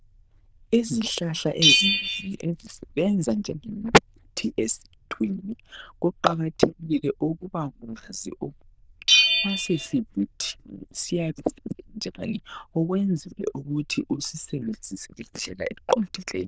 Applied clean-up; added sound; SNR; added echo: neural diffusion model UNIVERSE++.